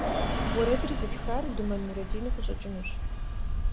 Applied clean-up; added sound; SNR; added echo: none; Bus; -5 dB; none.